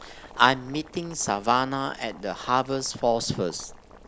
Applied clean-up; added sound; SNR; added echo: none; Boiling; 20 dB; none.